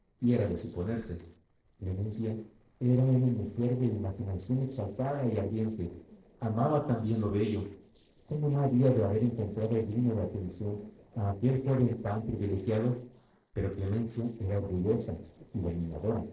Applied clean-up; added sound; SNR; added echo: neural separator model SepFormer DNS4.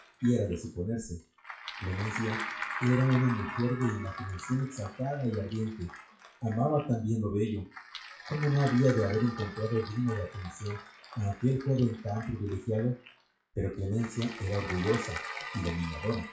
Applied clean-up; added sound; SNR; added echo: classical method WPE with log-MMSE.